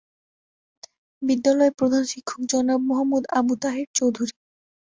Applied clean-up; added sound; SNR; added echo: none; none; none; none.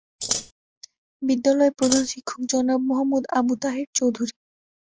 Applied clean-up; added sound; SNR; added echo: neural mask model Resemble Enhance denoiser.